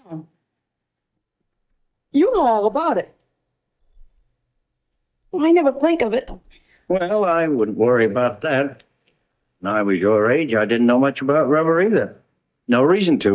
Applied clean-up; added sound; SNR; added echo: neural mask model DeepFilterNet 3.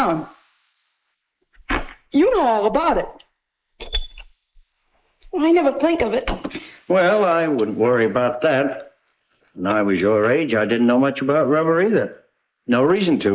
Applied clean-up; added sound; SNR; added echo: neural mask model Resemble Enhance denoiser.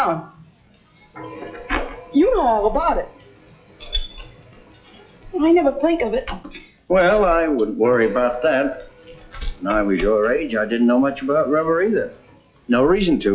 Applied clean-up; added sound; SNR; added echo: classical method log-MMSE.